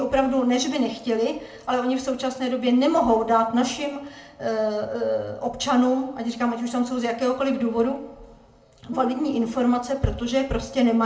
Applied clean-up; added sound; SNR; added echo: none; Guitar; 18 dB; reverberation time 0.4 s.